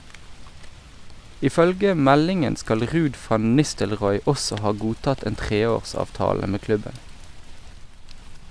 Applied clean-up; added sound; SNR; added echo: none; Rain; 15 dB; none.